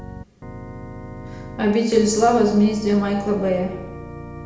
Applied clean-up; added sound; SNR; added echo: none; Organ; 14 dB; reverberation time 0.8 s.